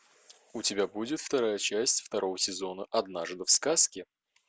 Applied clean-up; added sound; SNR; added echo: none; none; none; none.